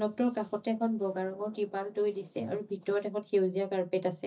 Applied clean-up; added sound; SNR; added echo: neural mask model DeepFilterNet 3.